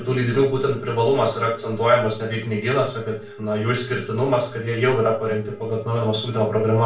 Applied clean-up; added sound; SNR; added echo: none; Wind instrument, woodwind instrument; 20 dB; reverberation time 0.3 s.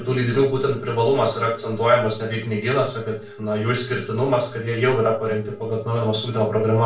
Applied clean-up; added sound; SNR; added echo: neural separator model SepFormer DNS4.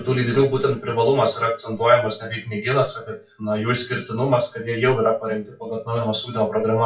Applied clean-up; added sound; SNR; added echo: classical method WPE with log-MMSE.